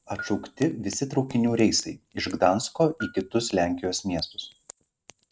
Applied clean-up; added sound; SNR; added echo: neural mask model RNNoise.